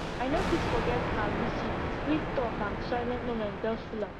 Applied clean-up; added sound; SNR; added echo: none; Thunder; -1 dB; none.